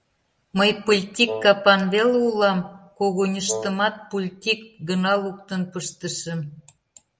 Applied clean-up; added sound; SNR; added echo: none; Wind instrument, woodwind instrument; 9 dB; none.